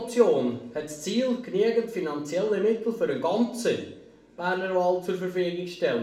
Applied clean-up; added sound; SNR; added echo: none; none; none; reverberation time 0.5 s.